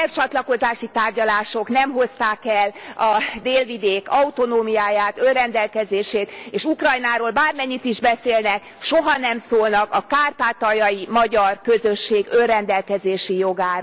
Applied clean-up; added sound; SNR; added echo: none; none; none; none.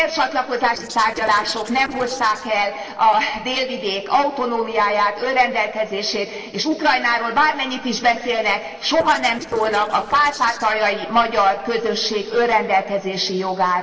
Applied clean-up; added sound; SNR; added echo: neural separator model SepFormer DNS4.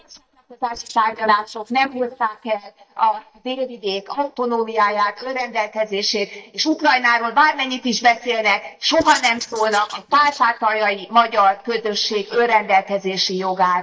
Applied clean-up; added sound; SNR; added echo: neural mask model DeepFilterNet 3.